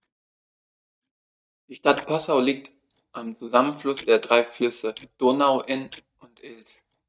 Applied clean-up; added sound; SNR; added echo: neural mask model DeepFilterNet 3.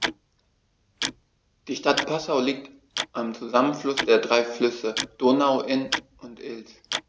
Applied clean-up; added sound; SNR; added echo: none; Tick-tock; 9 dB; none.